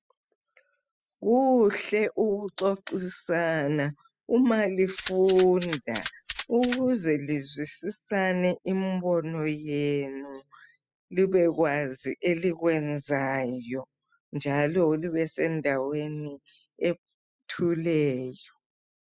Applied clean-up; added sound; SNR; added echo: classical method spectral subtraction.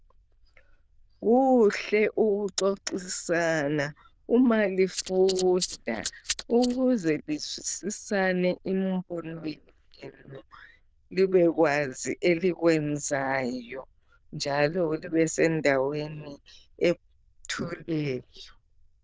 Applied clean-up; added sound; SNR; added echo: neural diffusion model UNIVERSE++.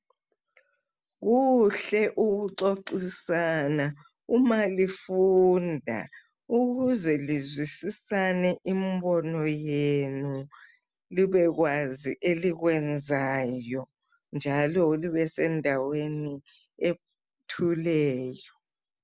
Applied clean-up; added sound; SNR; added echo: none; none; none; none.